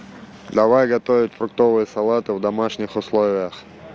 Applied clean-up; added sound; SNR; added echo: none; none; none; none.